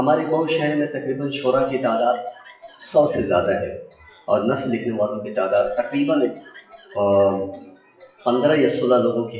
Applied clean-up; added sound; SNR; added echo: classical method WPE with log-MMSE.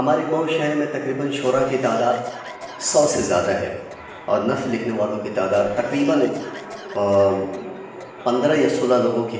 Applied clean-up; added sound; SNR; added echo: none; Cough; 20 dB; reverberation time 0.9 s.